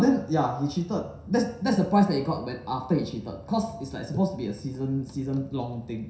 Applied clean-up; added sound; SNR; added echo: none; none; none; reverberation time 0.7 s.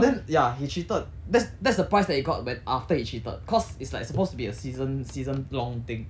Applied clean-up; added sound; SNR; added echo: none; none; none; none.